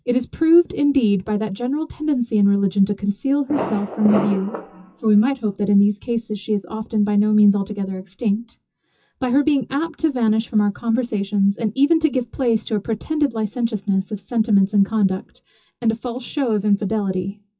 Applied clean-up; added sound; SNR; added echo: classical method WPE with log-MMSE.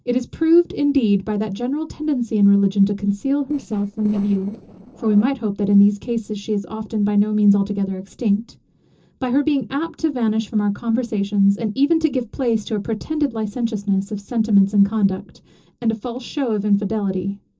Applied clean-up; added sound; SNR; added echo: neural separator model SepFormer DNS4.